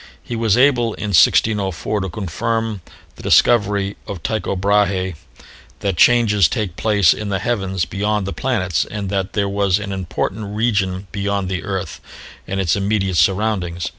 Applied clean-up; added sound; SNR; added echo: none; none; none; none.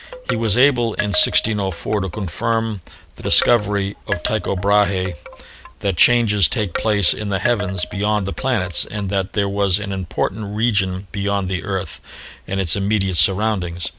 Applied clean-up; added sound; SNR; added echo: none; Wind chime; 12 dB; none.